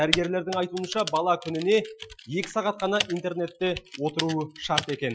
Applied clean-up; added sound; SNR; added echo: classical method Wiener filter.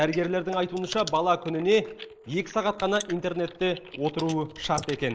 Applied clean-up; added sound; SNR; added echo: neural mask model Resemble Enhance denoiser.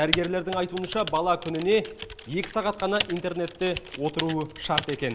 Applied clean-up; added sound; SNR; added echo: none; Typing; 8 dB; none.